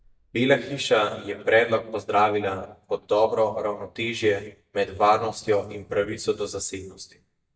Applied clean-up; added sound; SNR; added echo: neural mask model DeepFilterNet 3.